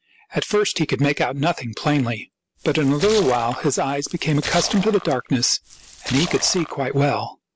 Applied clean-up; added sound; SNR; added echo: none; Splash, splatter; 12 dB; none.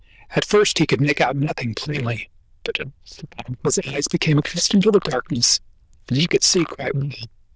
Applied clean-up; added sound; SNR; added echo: neural diffusion model UNIVERSE++.